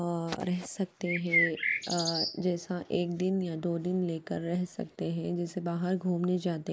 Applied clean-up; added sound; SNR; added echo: neural mask model Resemble Enhance denoiser.